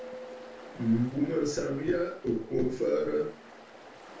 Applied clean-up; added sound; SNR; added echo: none; Ocean; 16 dB; reverberation time 0.3 s.